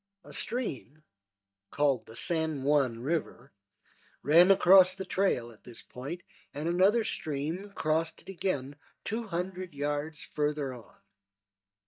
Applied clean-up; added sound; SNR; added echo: neural mask model DeepFilterNet 3.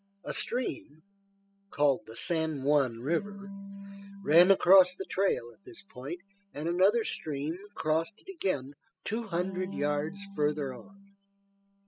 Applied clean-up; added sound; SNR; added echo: classical method spectral subtraction.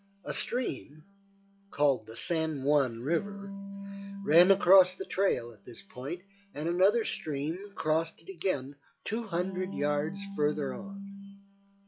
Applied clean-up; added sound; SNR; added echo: classical method log-MMSE.